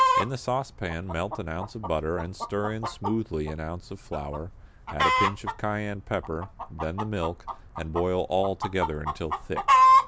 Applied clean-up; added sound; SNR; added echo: none; Chicken, rooster; -3 dB; none.